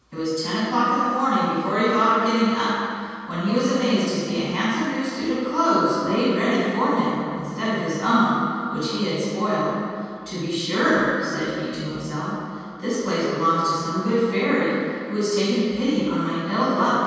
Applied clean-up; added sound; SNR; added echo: none; none; none; reverberation time 2.1 s.